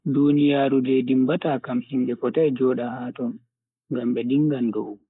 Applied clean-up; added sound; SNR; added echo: neural mask model Resemble Enhance denoiser.